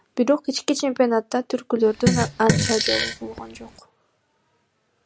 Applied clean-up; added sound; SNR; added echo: none; Fart; 0 dB; none.